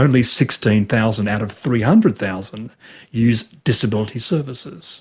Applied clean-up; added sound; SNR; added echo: none; none; none; none.